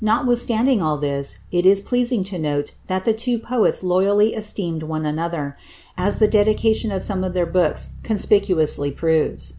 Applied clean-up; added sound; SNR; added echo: none; Bass guitar; 16 dB; none.